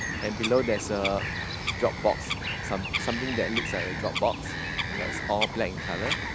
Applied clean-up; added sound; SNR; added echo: none; Bird vocalization, bird call, bird song; 2 dB; none.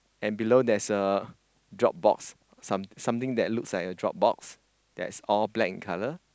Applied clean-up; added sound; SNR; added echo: none; none; none; none.